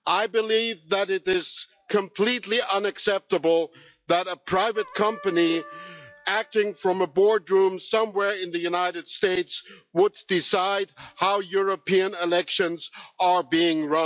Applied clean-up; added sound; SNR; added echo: classical method log-MMSE.